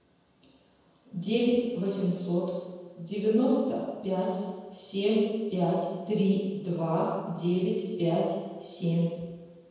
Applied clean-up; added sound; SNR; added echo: none; none; none; reverberation time 1.2 s.